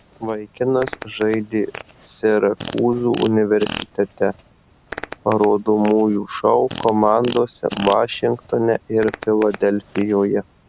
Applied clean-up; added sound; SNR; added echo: none; Fart; 16 dB; none.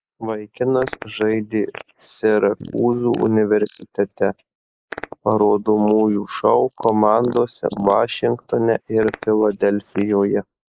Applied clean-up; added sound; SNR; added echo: neural mask model Resemble Enhance denoiser.